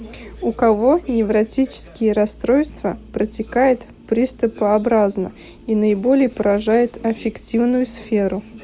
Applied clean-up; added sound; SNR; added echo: none; none; none; none.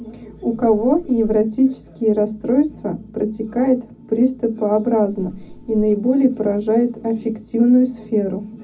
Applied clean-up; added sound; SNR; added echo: none; Wind; 18 dB; reverberation time 0.4 s.